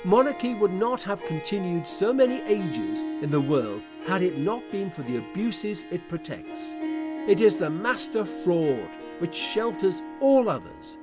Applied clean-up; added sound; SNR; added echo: none; Harp; 9 dB; none.